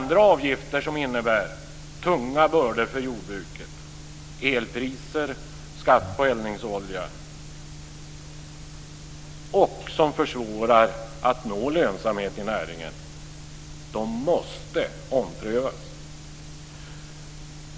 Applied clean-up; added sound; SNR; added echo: none; Breathing; 14 dB; none.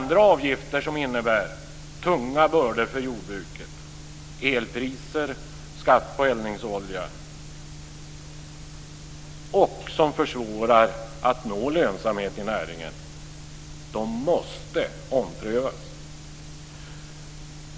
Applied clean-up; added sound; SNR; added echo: none; none; none; none.